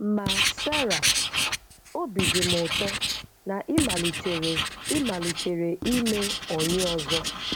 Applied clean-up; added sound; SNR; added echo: none; Writing; 0 dB; none.